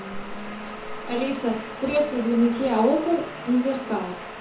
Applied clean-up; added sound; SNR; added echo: none; Domestic sounds, home sounds; 11 dB; reverberation time 0.6 s.